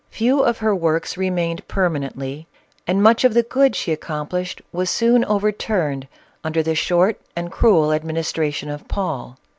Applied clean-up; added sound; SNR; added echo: none; none; none; none.